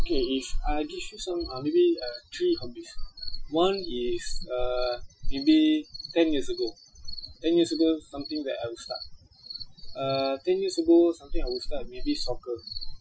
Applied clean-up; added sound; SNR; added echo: classical method Wiener filter.